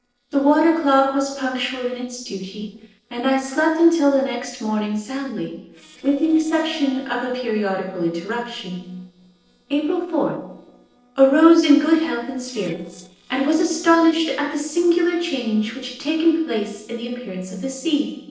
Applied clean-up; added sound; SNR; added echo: neural separator model SepFormer DNS4.